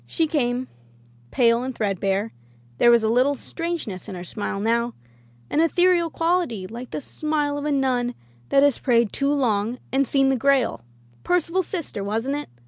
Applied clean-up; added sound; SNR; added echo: none; none; none; none.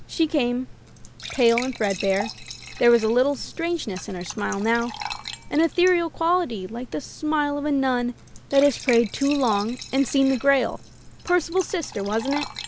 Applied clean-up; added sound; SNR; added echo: none; Fill (with liquid) / Trickle, dribble / Glass; 14 dB; none.